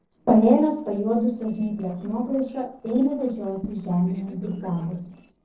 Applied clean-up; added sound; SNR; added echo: neural separator model SepFormer DNS4.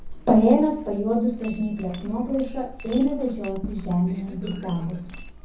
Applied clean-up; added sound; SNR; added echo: none; Chink, clink; 13 dB; reverberation time 0.6 s.